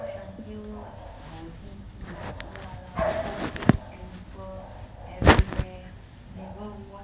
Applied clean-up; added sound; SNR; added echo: none; Bark / Bird vocalization, bird call, bird song; 11 dB; none.